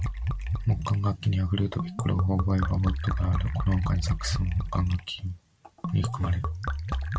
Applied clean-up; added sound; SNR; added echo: none; Liquid; 3 dB; none.